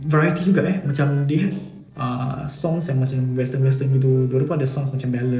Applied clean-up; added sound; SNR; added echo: neural separator model SepFormer DNS4.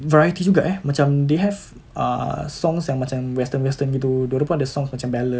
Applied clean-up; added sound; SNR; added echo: none; none; none; none.